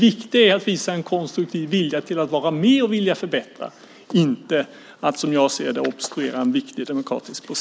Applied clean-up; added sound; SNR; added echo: none; none; none; none.